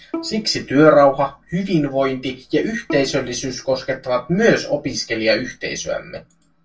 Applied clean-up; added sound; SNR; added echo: neural separator model SepFormer DNS4.